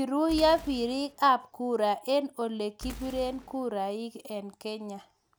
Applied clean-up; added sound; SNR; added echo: none; Boom; 18 dB; none.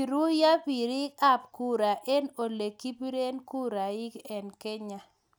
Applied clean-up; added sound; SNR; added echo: none; none; none; none.